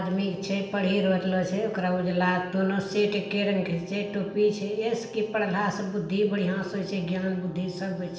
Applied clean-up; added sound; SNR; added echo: none; Brass instrument; 19 dB; reverberation time 1.1 s.